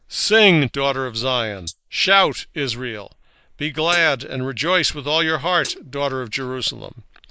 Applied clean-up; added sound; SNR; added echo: neural mask model Resemble Enhance denoiser.